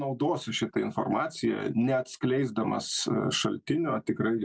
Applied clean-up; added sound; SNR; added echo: none; none; none; none.